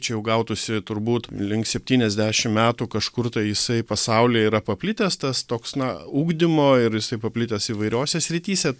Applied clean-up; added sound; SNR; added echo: none; none; none; none.